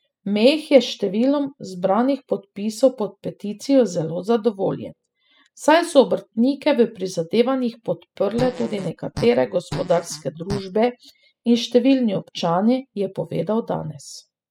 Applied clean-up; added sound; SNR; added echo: classical method spectral subtraction.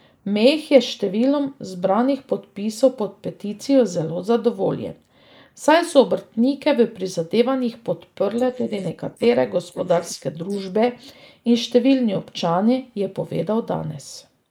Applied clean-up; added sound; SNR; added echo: neural mask model Resemble Enhance denoiser.